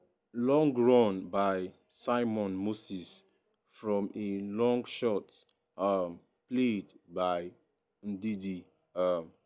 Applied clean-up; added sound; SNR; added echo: none; none; none; none.